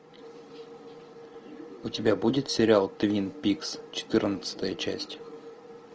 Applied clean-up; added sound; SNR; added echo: none; none; none; none.